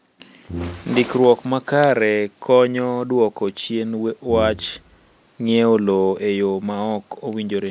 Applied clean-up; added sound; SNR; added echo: none; Brass instrument; 14 dB; none.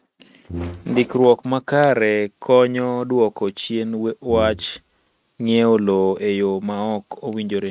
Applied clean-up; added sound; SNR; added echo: neural mask model RNNoise.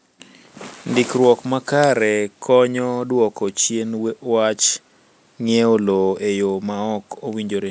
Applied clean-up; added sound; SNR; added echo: none; none; none; none.